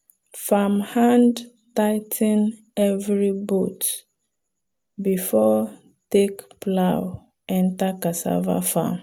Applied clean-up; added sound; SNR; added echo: none; none; none; none.